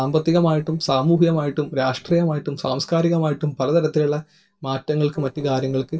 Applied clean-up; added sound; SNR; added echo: neural separator model SepFormer DNS4.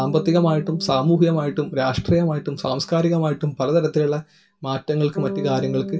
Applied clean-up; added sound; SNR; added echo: none; Bass guitar; 13 dB; reverberation time 0.2 s.